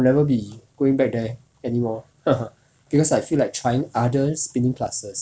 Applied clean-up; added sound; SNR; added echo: none; none; none; none.